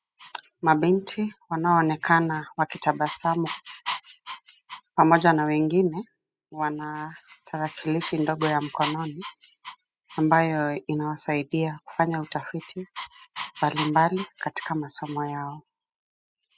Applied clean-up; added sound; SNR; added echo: classical method spectral subtraction.